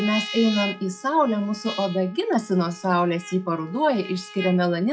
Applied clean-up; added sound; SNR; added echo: classical method log-MMSE.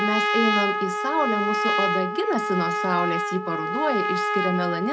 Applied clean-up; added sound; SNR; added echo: none; Trumpet; -1 dB; none.